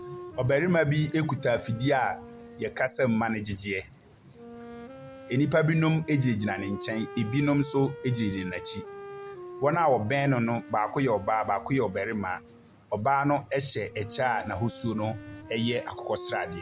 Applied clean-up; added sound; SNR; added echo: none; Wind instrument, woodwind instrument; 16 dB; none.